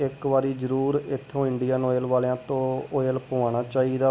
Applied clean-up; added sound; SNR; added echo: none; none; none; none.